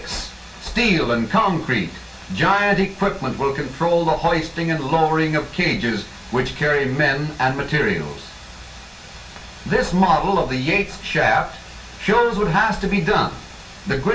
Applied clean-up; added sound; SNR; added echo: none; none; none; reverberation time 0.3 s.